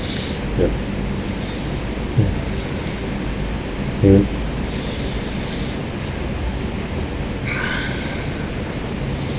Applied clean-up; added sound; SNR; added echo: none; none; none; none.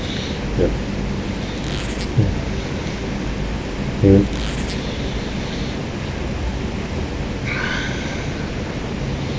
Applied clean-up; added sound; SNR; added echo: none; Squeak; 15 dB; none.